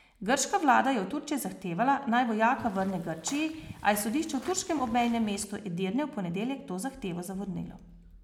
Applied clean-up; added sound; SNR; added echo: none; Walk, footsteps / Bird vocalization, bird call, bird song; 18 dB; none.